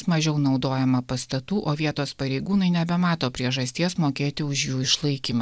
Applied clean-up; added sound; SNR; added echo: none; none; none; none.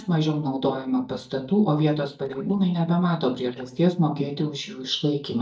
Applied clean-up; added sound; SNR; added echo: neural mask model DeepFilterNet 3.